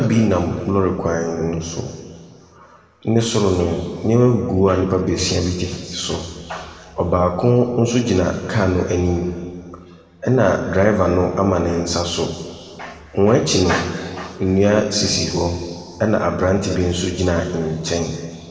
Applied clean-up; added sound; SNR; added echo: none; none; none; reverberation time 1.9 s.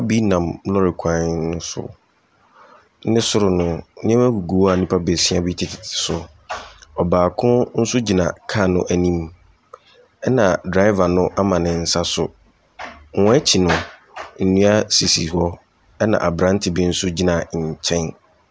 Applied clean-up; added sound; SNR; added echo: none; none; none; none.